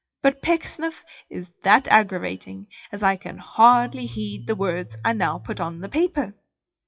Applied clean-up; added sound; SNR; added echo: classical method WPE with log-MMSE.